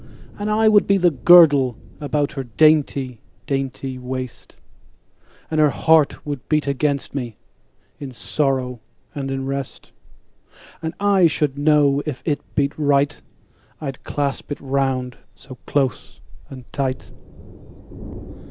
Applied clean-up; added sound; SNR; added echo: none; Thunder; 19 dB; none.